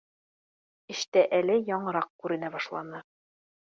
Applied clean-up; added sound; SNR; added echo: none; none; none; none.